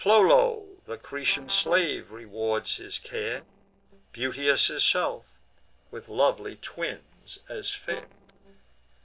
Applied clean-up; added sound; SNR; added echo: neural separator model SepFormer DNS4.